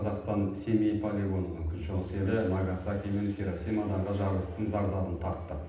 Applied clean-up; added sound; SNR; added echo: none; none; none; reverberation time 0.9 s.